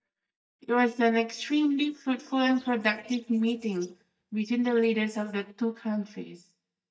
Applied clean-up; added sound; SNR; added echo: neural mask model DeepFilterNet 3.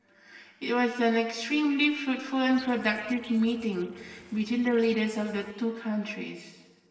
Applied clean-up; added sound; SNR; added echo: neural separator model SepFormer DNS4.